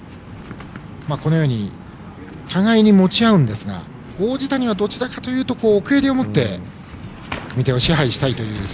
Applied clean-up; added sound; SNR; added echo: none; none; none; none.